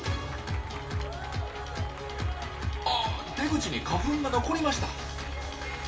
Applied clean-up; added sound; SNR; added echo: none; Applause / Crowd; 13 dB; reverberation time 2.7 s.